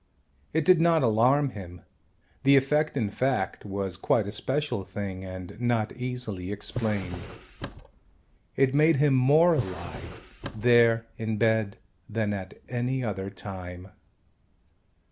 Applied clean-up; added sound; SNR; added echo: none; Drawer open or close; 12 dB; none.